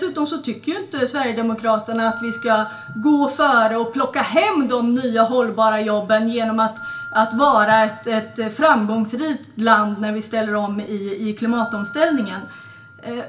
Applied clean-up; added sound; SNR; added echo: none; Keyboard (musical); 20 dB; reverberation time 0.2 s.